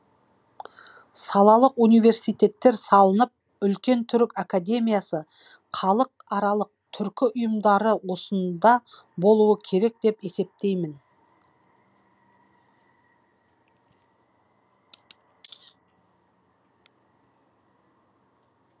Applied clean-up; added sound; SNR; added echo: none; none; none; none.